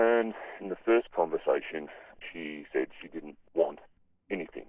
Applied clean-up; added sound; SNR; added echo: none; none; none; none.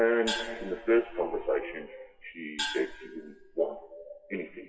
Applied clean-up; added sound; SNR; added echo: classical method WPE with log-MMSE.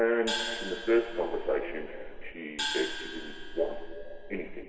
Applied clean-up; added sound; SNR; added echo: none; Gong; 5 dB; reverberation time 2.5 s.